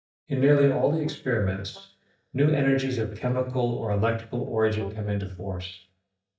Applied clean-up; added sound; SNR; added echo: neural mask model DeepFilterNet 3.